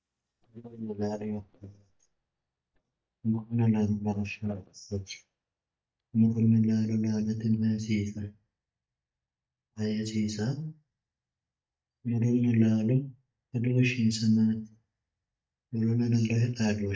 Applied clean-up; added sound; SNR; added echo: neural mask model DeepFilterNet 3.